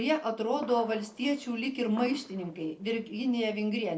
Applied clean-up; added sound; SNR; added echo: neural separator model SepFormer DNS4.